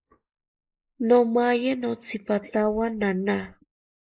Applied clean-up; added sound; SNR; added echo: neural mask model Resemble Enhance denoiser.